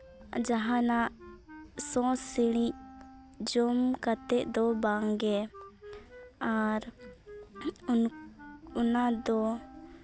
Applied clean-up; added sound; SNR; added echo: none; Wind instrument, woodwind instrument; 19 dB; none.